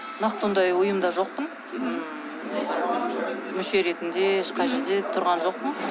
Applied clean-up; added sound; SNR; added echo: none; none; none; none.